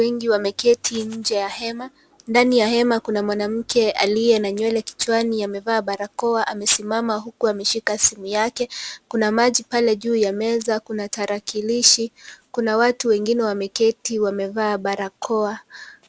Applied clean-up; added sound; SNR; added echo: none; none; none; none.